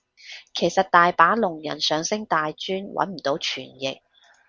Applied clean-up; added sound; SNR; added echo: none; none; none; none.